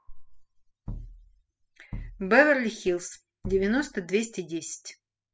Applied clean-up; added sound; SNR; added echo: classical method spectral subtraction.